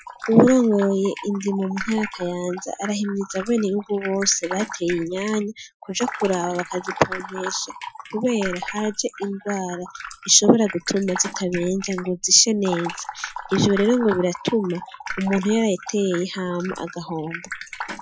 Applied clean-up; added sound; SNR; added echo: classical method Wiener filter.